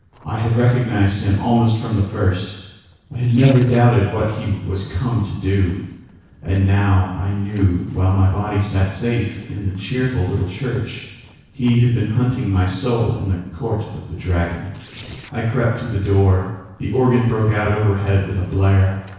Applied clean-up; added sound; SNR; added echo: neural separator model SepFormer DNS4.